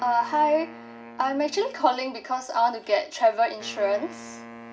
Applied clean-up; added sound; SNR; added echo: none; Wind instrument, woodwind instrument; 19 dB; reverberation time 0.4 s.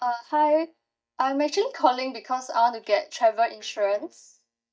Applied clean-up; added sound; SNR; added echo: neural mask model DeepFilterNet 3.